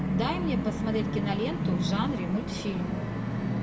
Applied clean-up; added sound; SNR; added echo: none; Musical instrument; -2 dB; reverberation time 0.9 s.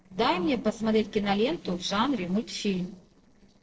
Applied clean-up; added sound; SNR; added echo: neural separator model SepFormer DNS4.